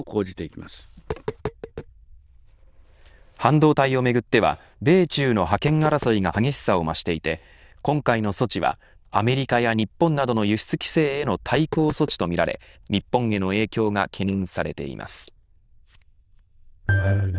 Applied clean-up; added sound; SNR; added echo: neural diffusion model UNIVERSE++.